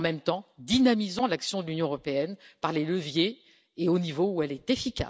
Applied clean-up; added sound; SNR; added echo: none; none; none; none.